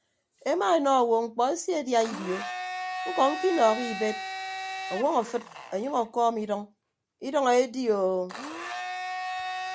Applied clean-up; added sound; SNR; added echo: none; Domestic sounds, home sounds; 10 dB; none.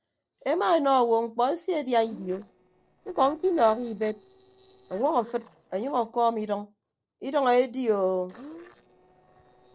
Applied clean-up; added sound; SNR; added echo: neural separator model SepFormer DNS4.